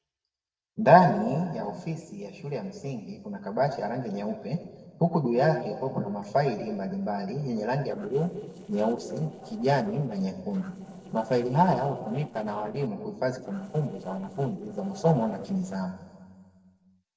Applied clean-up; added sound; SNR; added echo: neural separator model SepFormer DNS4.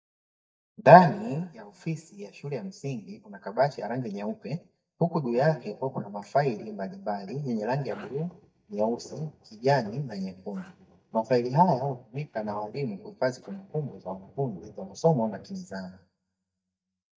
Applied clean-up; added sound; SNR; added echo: neural mask model DeepFilterNet 3.